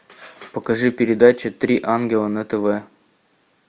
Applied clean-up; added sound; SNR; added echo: none; none; none; none.